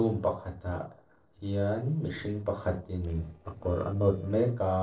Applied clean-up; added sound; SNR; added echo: neural separator model SepFormer DNS4.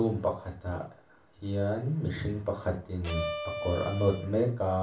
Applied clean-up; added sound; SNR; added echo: none; Bowed string instrument; 7 dB; reverberation time 0.3 s.